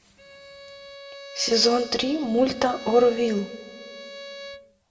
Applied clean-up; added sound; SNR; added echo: none; Bowed string instrument; 15 dB; reverberation time 1.1 s.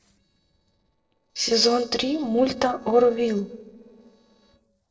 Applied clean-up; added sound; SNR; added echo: neural separator model SepFormer DNS4.